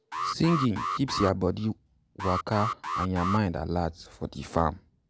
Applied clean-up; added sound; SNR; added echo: none; Alarm; 5 dB; none.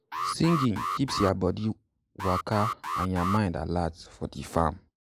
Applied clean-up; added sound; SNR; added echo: neural mask model Resemble Enhance denoiser.